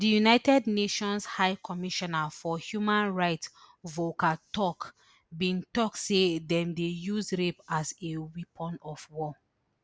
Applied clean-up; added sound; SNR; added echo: none; none; none; none.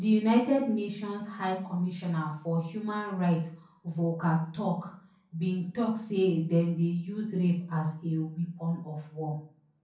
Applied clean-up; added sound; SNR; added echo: none; none; none; reverberation time 0.6 s.